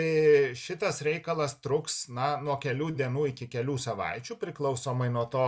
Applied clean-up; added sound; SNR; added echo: none; none; none; none.